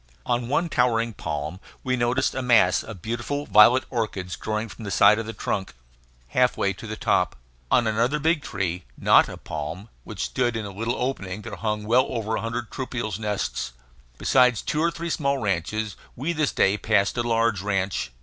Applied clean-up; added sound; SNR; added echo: none; none; none; none.